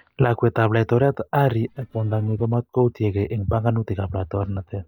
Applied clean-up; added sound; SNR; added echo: neural mask model DeepFilterNet 3.